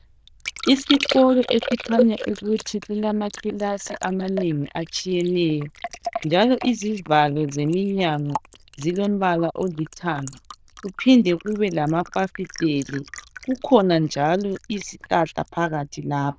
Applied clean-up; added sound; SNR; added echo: neural diffusion model UNIVERSE++.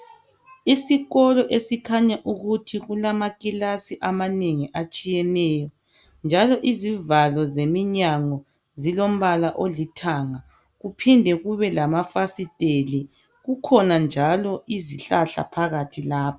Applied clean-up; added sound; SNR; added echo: none; none; none; none.